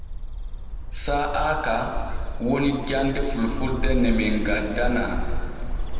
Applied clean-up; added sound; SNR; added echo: none; Bird; 0 dB; reverberation time 2.3 s.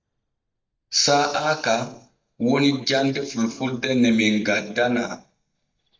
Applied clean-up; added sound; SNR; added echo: neural mask model DeepFilterNet 3.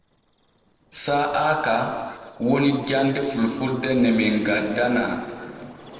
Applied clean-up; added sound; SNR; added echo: neural separator model SepFormer DNS4.